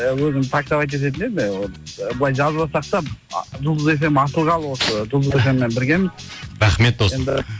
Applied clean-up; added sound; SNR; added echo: none; none; none; none.